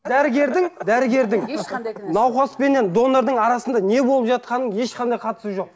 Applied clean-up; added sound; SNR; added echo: none; none; none; none.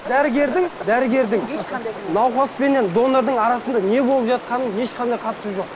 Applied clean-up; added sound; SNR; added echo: none; Stream; 15 dB; none.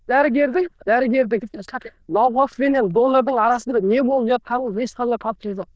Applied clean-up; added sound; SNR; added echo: neural diffusion model UNIVERSE++.